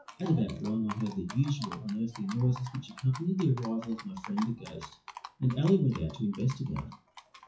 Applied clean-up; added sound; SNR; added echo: classical method WPE with log-MMSE.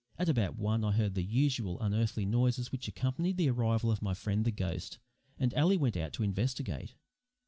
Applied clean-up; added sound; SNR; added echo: none; none; none; none.